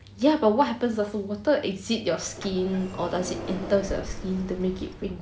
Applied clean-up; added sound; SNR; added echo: none; Sliding door; 13 dB; none.